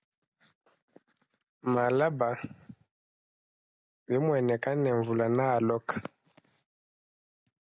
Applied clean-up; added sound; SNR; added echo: none; none; none; none.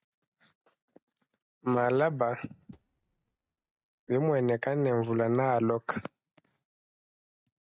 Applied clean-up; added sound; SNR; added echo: neural mask model RNNoise.